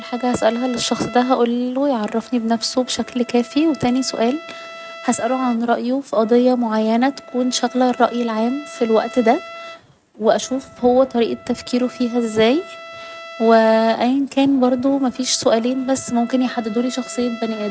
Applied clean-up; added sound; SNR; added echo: none; Trumpet; 19 dB; none.